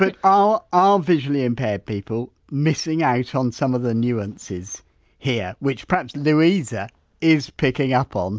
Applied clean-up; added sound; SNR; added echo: none; none; none; none.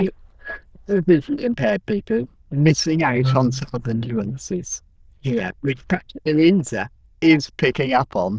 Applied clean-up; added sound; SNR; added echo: neural diffusion model UNIVERSE++.